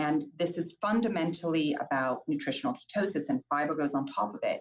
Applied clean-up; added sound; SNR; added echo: none; none; none; none.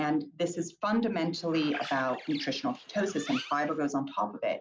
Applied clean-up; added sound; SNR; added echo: none; Bird; 13 dB; none.